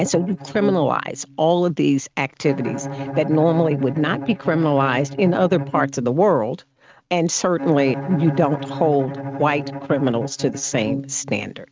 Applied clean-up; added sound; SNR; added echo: neural mask model RNNoise.